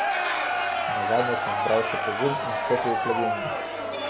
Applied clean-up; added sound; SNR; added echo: none; Crowd; -3 dB; none.